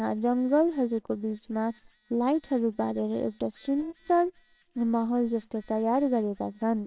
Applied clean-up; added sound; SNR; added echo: neural separator model SepFormer WHAMR!.